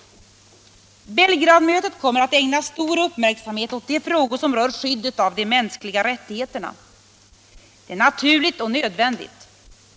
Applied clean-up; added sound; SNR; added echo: none; none; none; none.